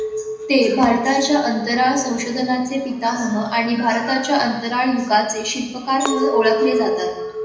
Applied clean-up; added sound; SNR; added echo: none; Chink, clink; 7 dB; reverberation time 0.9 s.